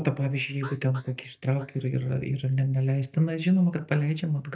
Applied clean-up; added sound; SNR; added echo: neural mask model DeepFilterNet 3.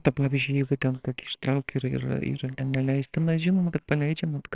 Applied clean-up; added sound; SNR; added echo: neural separator model SepFormer WHAMR!.